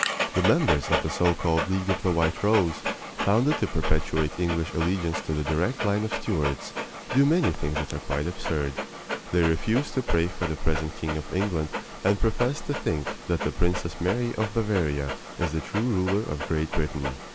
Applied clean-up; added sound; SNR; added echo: none; Dog; 8 dB; none.